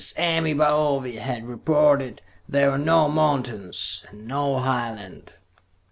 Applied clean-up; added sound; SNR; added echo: none; none; none; none.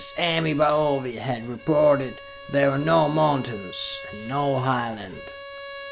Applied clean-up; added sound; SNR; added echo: none; Bowed string instrument; 17 dB; none.